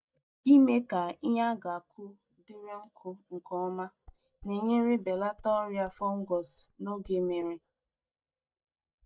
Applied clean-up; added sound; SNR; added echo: neural mask model DeepFilterNet 3.